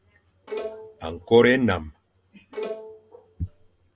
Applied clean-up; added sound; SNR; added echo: none; Bowed string instrument; 12 dB; none.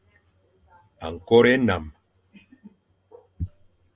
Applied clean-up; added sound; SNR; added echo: none; none; none; none.